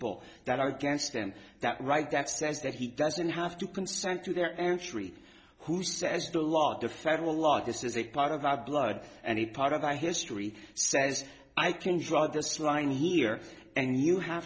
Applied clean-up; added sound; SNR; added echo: none; none; none; none.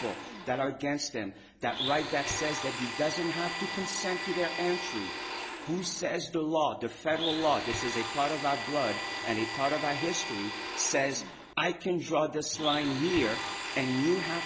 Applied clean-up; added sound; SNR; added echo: none; Domestic sounds, home sounds; 6 dB; none.